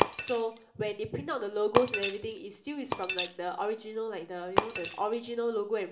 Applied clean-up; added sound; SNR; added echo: none; Shatter; 3 dB; reverberation time 0.5 s.